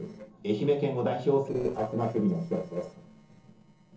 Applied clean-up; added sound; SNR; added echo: neural separator model SepFormer DNS4.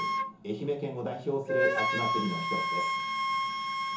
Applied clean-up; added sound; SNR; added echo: none; Wind instrument, woodwind instrument; -4 dB; reverberation time 0.7 s.